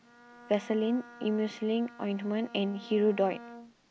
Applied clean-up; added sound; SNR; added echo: none; Bowed string instrument; 19 dB; none.